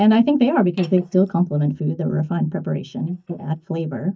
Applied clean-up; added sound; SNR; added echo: neural mask model DeepFilterNet 3.